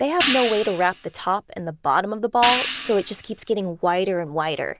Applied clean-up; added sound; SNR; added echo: none; Hi-hat; 6 dB; none.